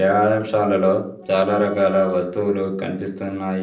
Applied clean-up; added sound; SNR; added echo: neural separator model SepFormer DNS4.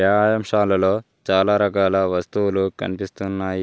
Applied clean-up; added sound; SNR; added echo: none; none; none; none.